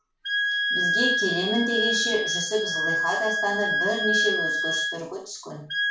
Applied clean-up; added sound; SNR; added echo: none; Wind instrument, woodwind instrument; -3 dB; reverberation time 0.3 s.